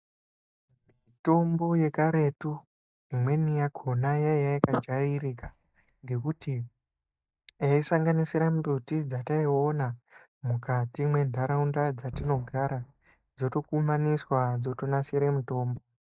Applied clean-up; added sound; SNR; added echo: neural mask model DeepFilterNet 3.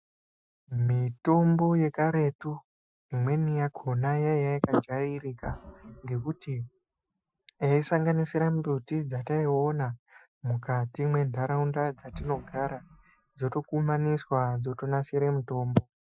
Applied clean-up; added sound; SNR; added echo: classical method Wiener filter.